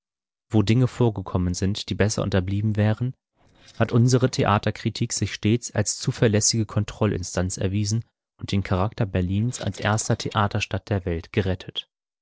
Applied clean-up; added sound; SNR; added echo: neural separator model SepFormer DNS4.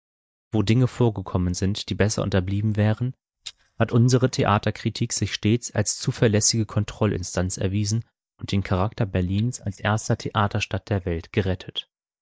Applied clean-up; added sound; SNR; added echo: neural mask model DeepFilterNet 3.